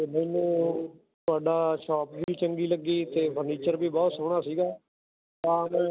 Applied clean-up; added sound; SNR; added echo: none; none; none; none.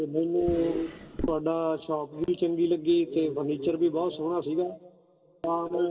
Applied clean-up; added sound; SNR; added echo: none; Drawer open or close; 9 dB; reverberation time 2.5 s.